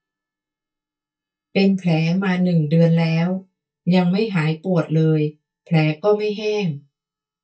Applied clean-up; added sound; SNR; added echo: neural mask model DeepFilterNet 3.